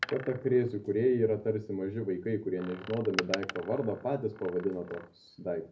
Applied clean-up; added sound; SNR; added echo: none; Door; 12 dB; reverberation time 0.3 s.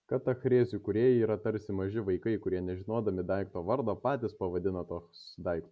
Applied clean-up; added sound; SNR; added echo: none; none; none; none.